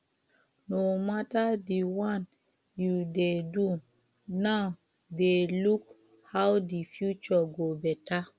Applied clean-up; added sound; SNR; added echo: none; none; none; none.